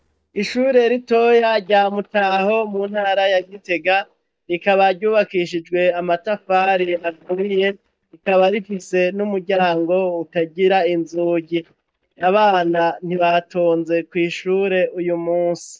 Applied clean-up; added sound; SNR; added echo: neural mask model DeepFilterNet 3.